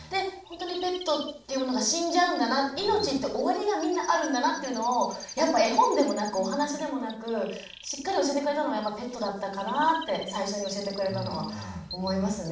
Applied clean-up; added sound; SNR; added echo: none; Chirp, tweet; 17 dB; reverberation time 0.5 s.